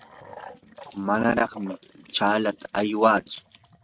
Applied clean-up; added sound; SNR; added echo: neural mask model RNNoise.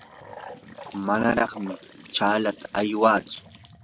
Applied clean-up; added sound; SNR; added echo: none; Trickle, dribble / Bathtub (filling or washing) / Sink (filling or washing) / Gurgling; 18 dB; none.